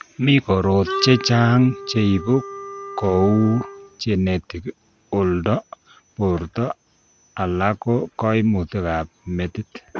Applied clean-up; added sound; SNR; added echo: none; Wind instrument, woodwind instrument; 11 dB; none.